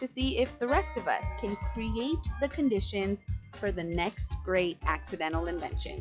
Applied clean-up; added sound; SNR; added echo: classical method log-MMSE.